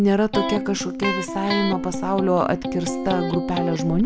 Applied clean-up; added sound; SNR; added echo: none; Electric guitar; 4 dB; none.